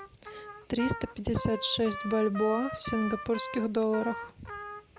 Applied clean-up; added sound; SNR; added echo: none; Trumpet; 9 dB; none.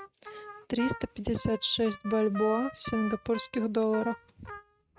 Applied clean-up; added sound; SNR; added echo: neural mask model RNNoise.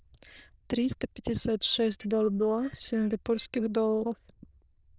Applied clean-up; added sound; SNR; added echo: neural diffusion model UNIVERSE++.